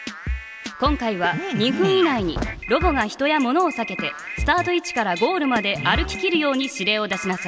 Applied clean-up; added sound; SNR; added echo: none; none; none; none.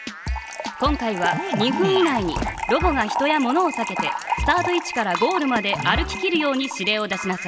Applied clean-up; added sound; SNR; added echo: none; Fill (with liquid) / Trickle, dribble; 8 dB; none.